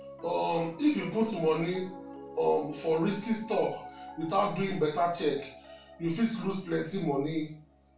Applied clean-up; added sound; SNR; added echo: none; Piano; 16 dB; reverberation time 0.3 s.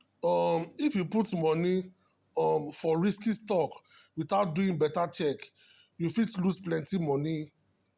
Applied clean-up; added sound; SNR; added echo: none; none; none; none.